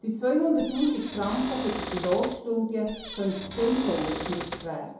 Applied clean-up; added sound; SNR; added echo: none; Cupboard open or close / Door; 9 dB; reverberation time 2.6 s.